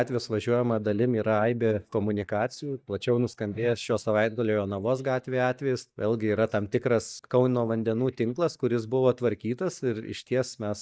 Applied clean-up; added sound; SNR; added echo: neural mask model DeepFilterNet 3.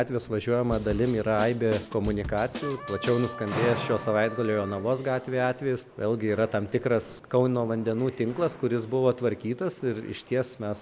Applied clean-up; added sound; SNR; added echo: none; Trumpet + Drum kit; 11 dB; none.